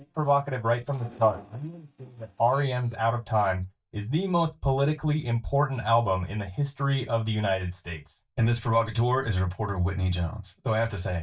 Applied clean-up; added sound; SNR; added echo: neural mask model DeepFilterNet 3.